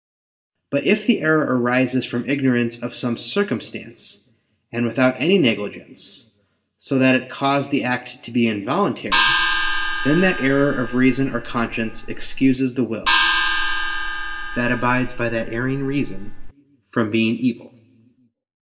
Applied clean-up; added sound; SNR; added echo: none; Gong; 1 dB; reverberation time 0.7 s.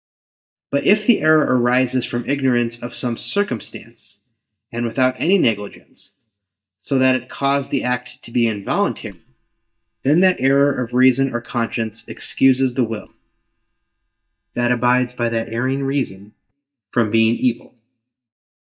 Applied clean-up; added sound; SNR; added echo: neural mask model DeepFilterNet 3.